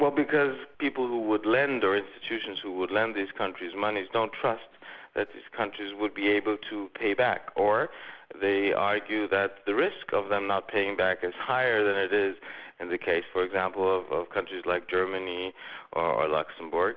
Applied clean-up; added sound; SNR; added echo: none; none; none; none.